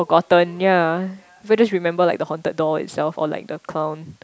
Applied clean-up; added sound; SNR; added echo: none; none; none; none.